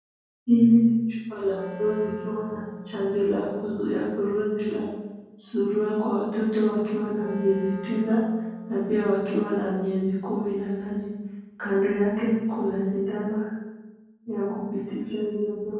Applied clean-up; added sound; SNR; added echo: none; Wind instrument, woodwind instrument; 16 dB; reverberation time 1.3 s.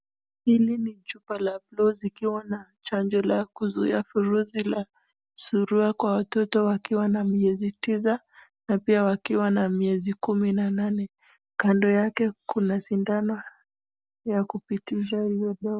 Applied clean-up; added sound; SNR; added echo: none; none; none; none.